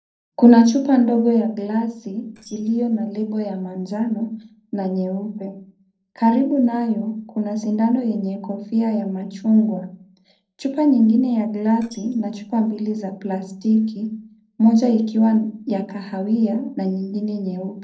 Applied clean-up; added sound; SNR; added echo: neural separator model SepFormer DNS4.